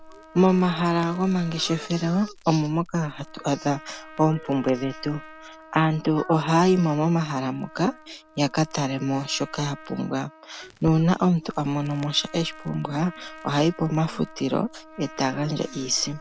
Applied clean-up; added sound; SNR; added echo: none; Crackle + Trumpet; 19 dB; none.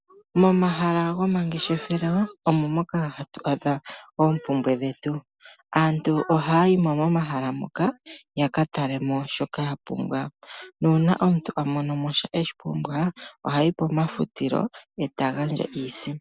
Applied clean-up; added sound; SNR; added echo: none; none; none; none.